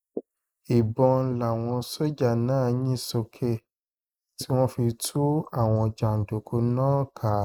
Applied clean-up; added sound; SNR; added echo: neural mask model Resemble Enhance denoiser.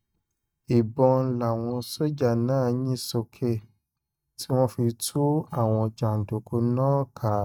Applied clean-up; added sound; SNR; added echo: neural mask model DeepFilterNet 3.